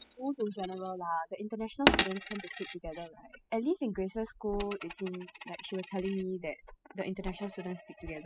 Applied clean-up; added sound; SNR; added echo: classical method spectral subtraction.